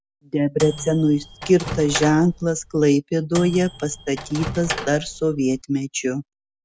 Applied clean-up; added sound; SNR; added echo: none; Microwave oven; 11 dB; none.